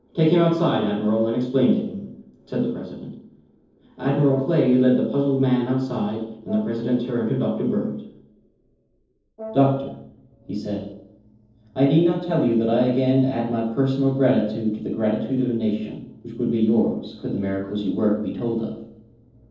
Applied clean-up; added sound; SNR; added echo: neural separator model SepFormer DNS4.